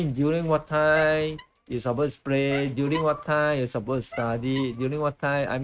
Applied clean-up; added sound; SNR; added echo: neural mask model RNNoise.